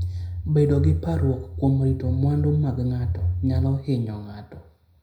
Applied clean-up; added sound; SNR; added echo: none; none; none; reverberation time 0.4 s.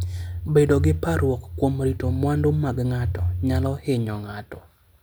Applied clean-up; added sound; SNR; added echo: none; none; none; none.